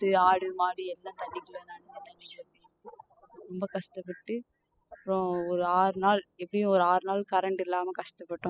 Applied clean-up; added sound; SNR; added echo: classical method spectral subtraction.